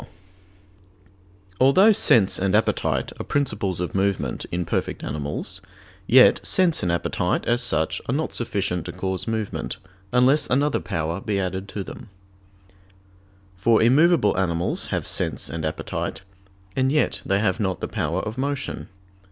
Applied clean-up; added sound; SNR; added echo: none; none; none; none.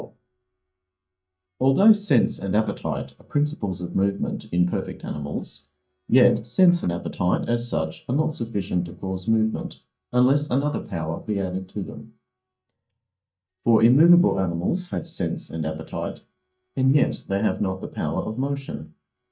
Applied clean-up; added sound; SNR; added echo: neural mask model DeepFilterNet 3.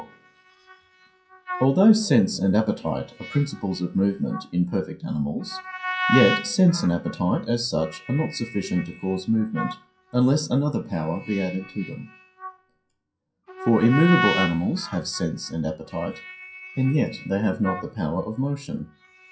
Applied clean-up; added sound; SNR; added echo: classical method WPE with log-MMSE.